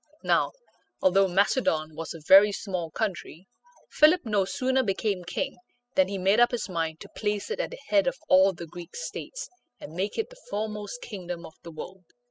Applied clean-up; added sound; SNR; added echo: classical method spectral subtraction.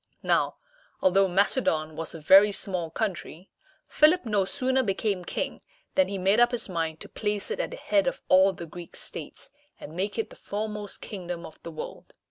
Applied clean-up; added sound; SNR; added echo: none; none; none; none.